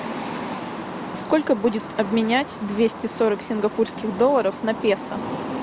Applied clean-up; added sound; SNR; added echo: none; none; none; none.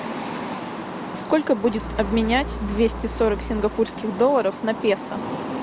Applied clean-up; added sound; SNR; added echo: none; Bowed string instrument; 10 dB; none.